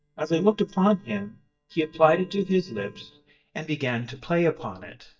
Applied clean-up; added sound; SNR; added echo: neural mask model DeepFilterNet 3.